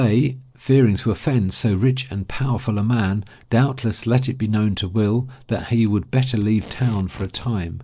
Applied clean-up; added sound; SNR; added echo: neural separator model SepFormer DNS4.